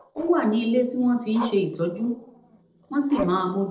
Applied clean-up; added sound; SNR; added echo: neural separator model SepFormer DNS4.